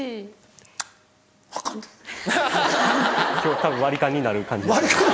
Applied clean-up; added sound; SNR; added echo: none; none; none; none.